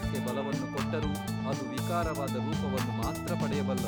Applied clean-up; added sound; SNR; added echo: none; Organ; -4 dB; none.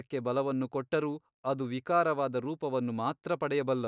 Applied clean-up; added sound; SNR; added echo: none; none; none; none.